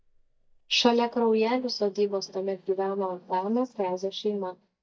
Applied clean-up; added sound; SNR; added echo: neural mask model DeepFilterNet 3.